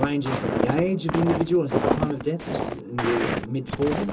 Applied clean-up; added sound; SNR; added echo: none; Walk, footsteps; 1 dB; reverberation time 0.2 s.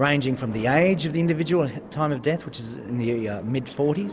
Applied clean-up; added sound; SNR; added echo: none; none; none; none.